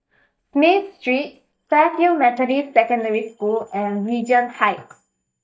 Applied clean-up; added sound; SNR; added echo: neural mask model DeepFilterNet 3.